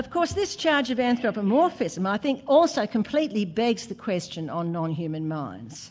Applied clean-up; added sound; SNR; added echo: none; none; none; none.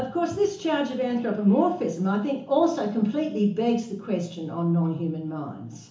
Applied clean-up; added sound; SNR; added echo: none; none; none; reverberation time 0.8 s.